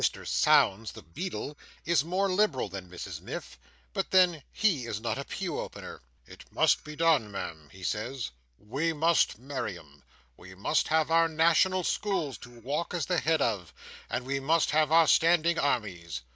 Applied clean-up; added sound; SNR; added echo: neural mask model DeepFilterNet 3.